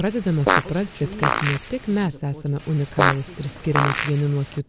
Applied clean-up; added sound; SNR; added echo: none; Fart; 2 dB; none.